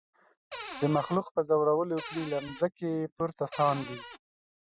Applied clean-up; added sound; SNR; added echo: classical method Wiener filter.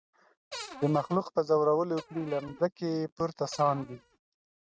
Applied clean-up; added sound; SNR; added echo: neural mask model RNNoise.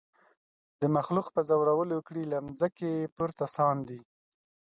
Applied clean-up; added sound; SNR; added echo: none; none; none; none.